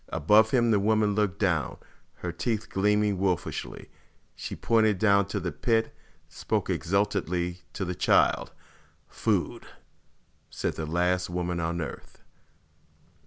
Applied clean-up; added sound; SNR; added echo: none; none; none; none.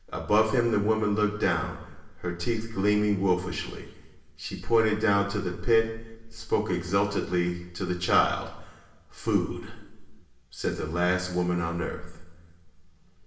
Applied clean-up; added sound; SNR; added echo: none; none; none; reverberation time 1.1 s.